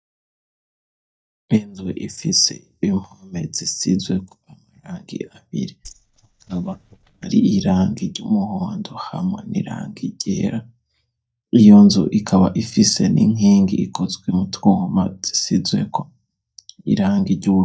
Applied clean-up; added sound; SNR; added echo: neural mask model DeepFilterNet 3.